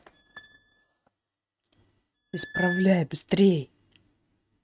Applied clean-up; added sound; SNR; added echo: neural mask model RNNoise.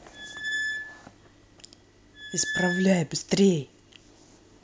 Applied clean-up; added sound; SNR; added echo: none; Squeak; 5 dB; none.